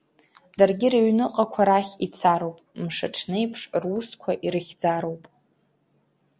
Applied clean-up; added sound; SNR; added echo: none; none; none; none.